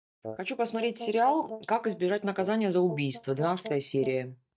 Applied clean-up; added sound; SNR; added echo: neural mask model DeepFilterNet 3.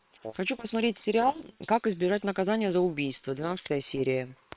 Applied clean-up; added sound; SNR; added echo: neural separator model SepFormer WHAM!.